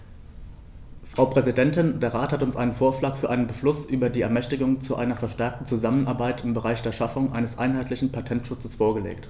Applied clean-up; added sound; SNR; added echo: none; none; none; none.